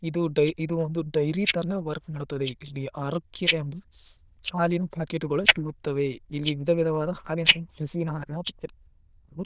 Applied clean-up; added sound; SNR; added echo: neural diffusion model UNIVERSE++.